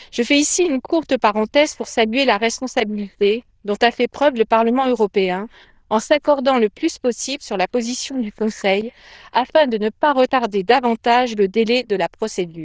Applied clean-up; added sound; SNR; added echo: neural diffusion model UNIVERSE++.